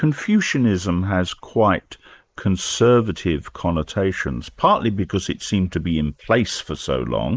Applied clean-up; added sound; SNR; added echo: neural mask model Resemble Enhance denoiser.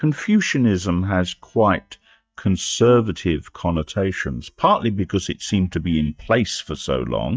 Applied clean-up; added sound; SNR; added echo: neural mask model DeepFilterNet 3.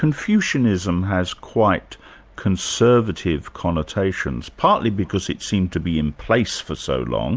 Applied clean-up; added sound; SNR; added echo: none; none; none; none.